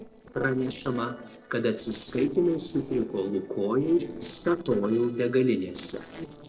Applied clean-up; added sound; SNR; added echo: neural separator model SepFormer DNS4.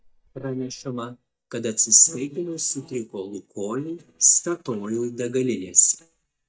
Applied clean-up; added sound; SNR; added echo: neural mask model DeepFilterNet 3.